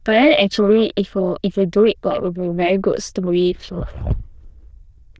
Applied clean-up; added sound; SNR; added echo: neural diffusion model UNIVERSE++.